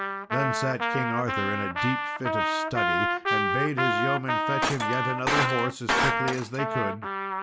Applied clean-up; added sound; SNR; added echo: none; Trumpet + Shatter; -4 dB; none.